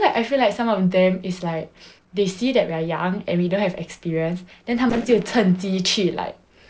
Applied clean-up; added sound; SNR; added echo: neural separator model SepFormer DNS4.